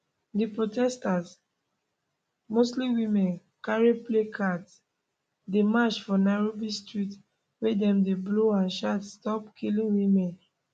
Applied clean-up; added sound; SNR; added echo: none; none; none; none.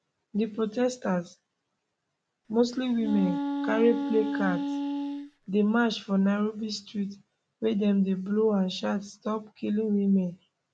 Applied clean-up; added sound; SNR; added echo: none; Wind instrument, woodwind instrument; 3 dB; none.